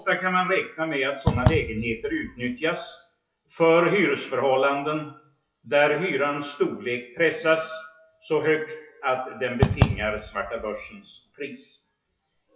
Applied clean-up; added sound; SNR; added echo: classical method WPE with log-MMSE.